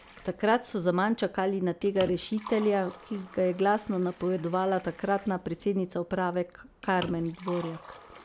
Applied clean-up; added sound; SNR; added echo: none; Liquid; 18 dB; none.